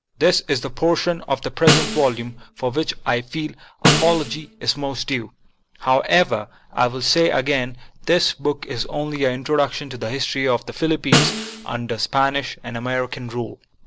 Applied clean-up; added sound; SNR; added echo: none; Snare drum; 1 dB; none.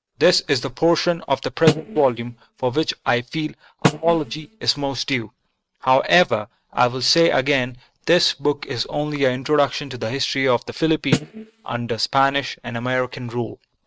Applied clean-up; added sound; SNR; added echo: neural mask model RNNoise.